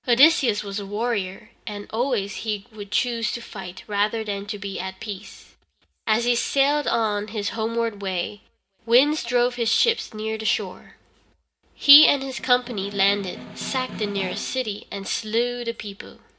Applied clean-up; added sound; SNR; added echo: none; Snare drum; 14 dB; reverberation time 0.3 s.